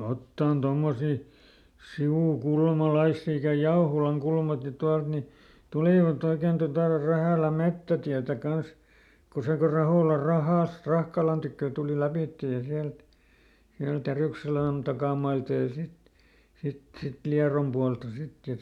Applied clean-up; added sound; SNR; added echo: none; none; none; none.